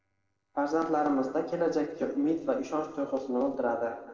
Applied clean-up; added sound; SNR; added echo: neural separator model SepFormer DNS4.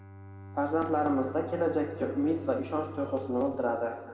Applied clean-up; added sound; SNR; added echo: none; Bowed string instrument; 14 dB; reverberation time 1.9 s.